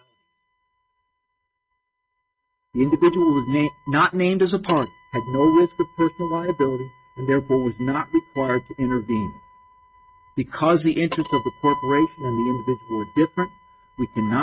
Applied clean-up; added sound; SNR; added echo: neural mask model RNNoise.